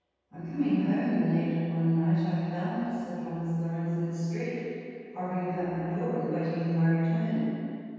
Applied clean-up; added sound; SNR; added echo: none; none; none; reverberation time 2.2 s.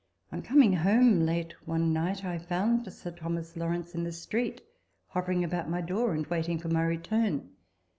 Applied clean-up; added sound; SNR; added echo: none; none; none; none.